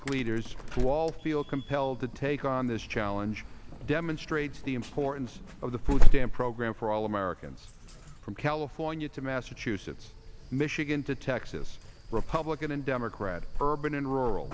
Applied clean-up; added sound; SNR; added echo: none; Alarm / Insect; -4 dB; none.